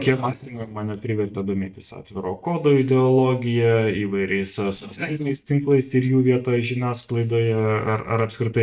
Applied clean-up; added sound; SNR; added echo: neural mask model DeepFilterNet 3.